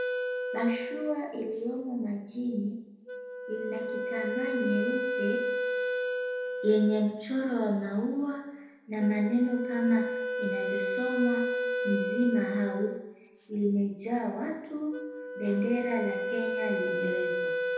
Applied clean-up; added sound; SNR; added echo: none; Wind instrument, woodwind instrument; 3 dB; reverberation time 0.8 s.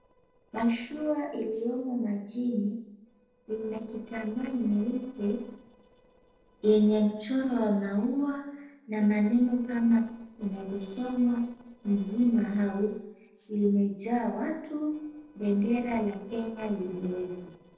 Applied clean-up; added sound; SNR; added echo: neural separator model SepFormer DNS4.